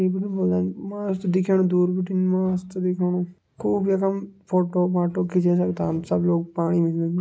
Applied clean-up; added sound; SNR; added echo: none; none; none; none.